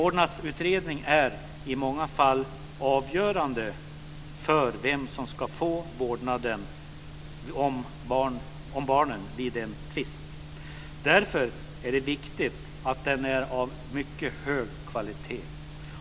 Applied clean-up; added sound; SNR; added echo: none; none; none; none.